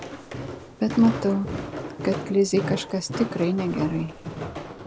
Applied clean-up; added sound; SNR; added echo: none; Walk, footsteps; 7 dB; none.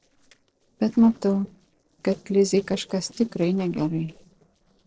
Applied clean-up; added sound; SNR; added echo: neural separator model SepFormer DNS4.